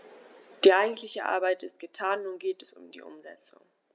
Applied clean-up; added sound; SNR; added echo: none; none; none; none.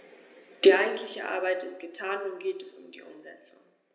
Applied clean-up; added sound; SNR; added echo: none; none; none; reverberation time 0.8 s.